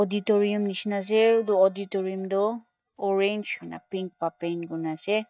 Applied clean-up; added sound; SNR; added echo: neural mask model DeepFilterNet 3.